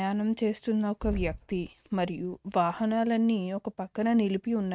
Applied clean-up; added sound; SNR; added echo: neural mask model RNNoise.